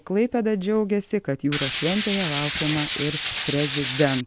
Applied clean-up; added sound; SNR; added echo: none; Tools; -3 dB; none.